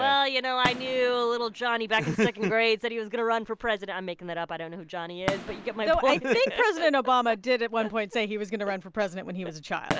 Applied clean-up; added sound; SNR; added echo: none; Fireworks; 15 dB; none.